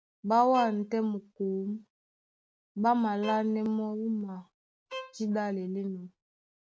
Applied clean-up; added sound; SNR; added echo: neural mask model RNNoise.